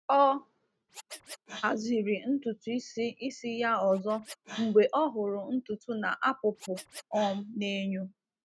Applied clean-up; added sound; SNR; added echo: neural mask model RNNoise.